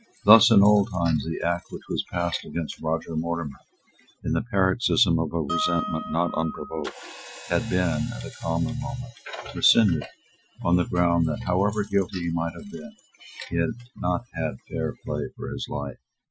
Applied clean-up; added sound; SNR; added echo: classical method Wiener filter.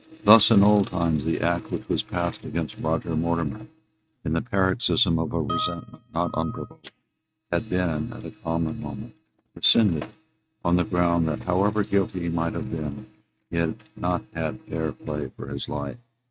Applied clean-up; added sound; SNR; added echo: neural mask model RNNoise.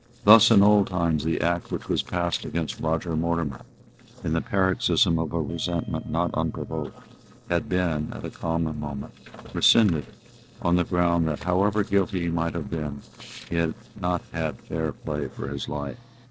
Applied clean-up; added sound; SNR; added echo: neural separator model SepFormer DNS4.